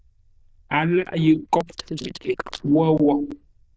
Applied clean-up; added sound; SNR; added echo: neural diffusion model UNIVERSE++.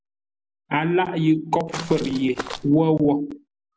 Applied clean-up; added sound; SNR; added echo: none; Walk, footsteps; 11 dB; none.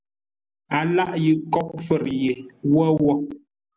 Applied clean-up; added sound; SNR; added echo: none; none; none; none.